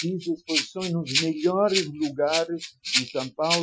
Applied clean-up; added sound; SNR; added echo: classical method Wiener filter.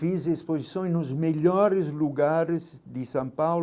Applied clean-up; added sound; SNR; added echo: none; none; none; none.